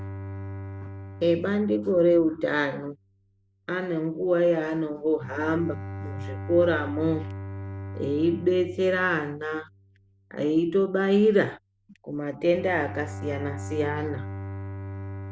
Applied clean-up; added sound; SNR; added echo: none; Bowed string instrument; 12 dB; none.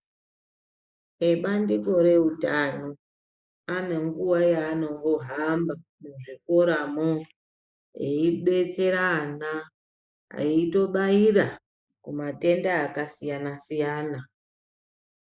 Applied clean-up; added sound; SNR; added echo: neural mask model Resemble Enhance denoiser.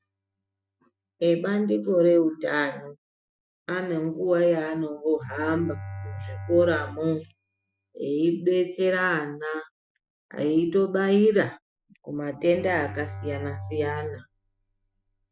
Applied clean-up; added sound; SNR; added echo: classical method Wiener filter.